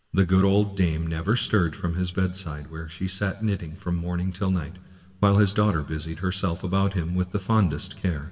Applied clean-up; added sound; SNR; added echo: none; none; none; reverberation time 1.6 s.